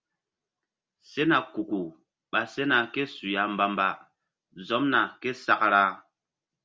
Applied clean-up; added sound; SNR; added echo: none; none; none; none.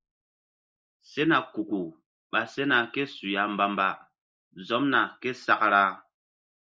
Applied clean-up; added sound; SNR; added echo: neural mask model Resemble Enhance denoiser.